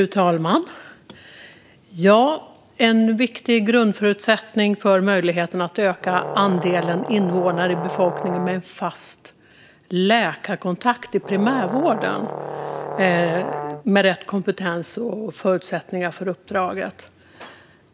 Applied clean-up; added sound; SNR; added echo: none; Brass instrument; 8 dB; none.